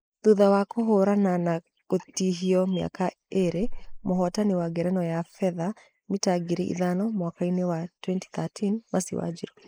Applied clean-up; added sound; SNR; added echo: neural mask model Resemble Enhance denoiser.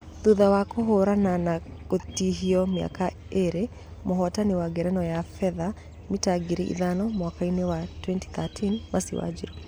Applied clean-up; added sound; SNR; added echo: none; none; none; none.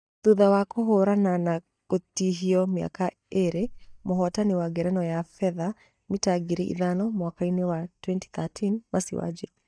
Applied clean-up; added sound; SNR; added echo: neural mask model DeepFilterNet 3.